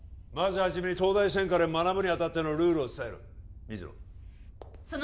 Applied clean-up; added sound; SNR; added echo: none; none; none; none.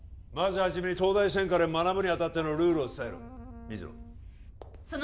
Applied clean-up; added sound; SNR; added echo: none; Wind instrument, woodwind instrument; 18 dB; none.